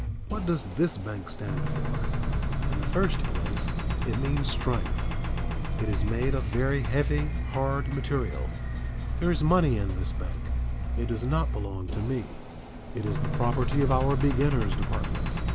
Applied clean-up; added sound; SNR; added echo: none; Engine; -2 dB; none.